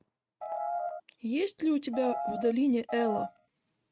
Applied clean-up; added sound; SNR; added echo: neural mask model RNNoise.